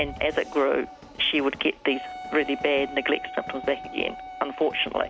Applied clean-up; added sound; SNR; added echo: none; Train + Wind instrument, woodwind instrument; 12 dB; none.